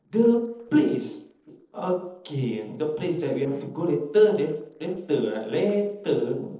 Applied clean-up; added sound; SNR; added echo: neural separator model SepFormer DNS4.